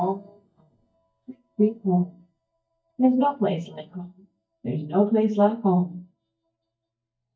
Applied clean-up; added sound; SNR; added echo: neural mask model DeepFilterNet 3.